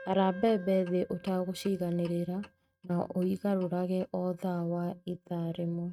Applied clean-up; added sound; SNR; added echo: neural mask model RNNoise.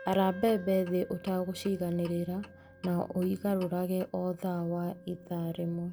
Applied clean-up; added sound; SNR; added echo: none; Wind instrument, woodwind instrument + Clock; 20 dB; none.